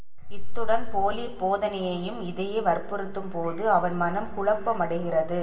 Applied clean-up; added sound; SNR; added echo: none; none; none; reverberation time 1.0 s.